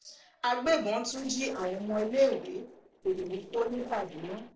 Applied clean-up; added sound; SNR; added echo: neural separator model SepFormer DNS4.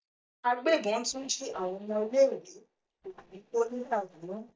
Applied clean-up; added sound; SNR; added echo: neural mask model DeepFilterNet 3.